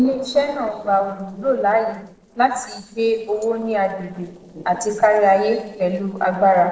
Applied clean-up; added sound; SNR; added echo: neural separator model SepFormer DNS4.